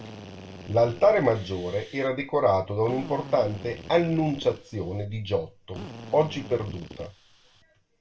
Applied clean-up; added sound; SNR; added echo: none; Drill; 17 dB; reverberation time 0.2 s.